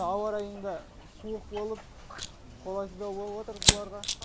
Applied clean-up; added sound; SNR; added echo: none; Fire; -2 dB; none.